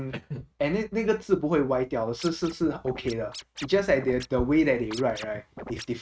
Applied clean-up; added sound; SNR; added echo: neural mask model RNNoise.